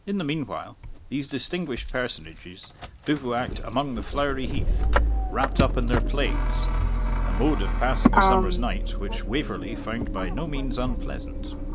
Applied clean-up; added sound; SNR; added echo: none; Motor vehicle (road); -4 dB; none.